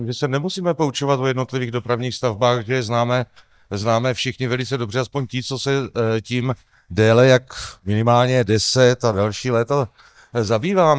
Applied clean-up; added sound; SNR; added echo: neural mask model DeepFilterNet 3.